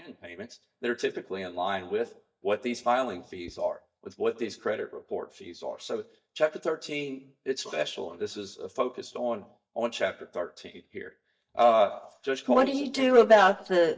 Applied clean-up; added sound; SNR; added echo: neural mask model DeepFilterNet 3.